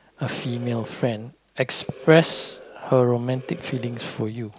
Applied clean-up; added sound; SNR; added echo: none; Animal; 19 dB; none.